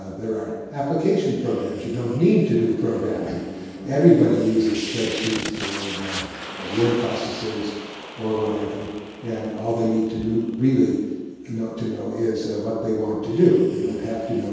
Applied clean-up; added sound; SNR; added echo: none; Fire; 15 dB; reverberation time 1.2 s.